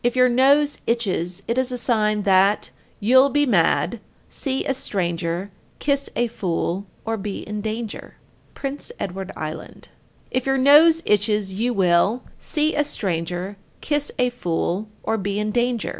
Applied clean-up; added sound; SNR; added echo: none; none; none; none.